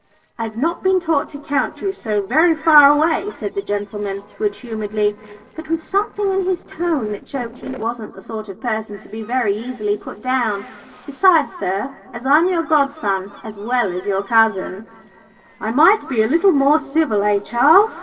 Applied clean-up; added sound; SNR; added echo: neural separator model SepFormer DNS4.